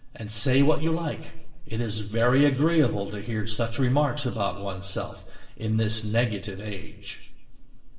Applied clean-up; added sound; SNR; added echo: none; none; none; reverberation time 0.8 s.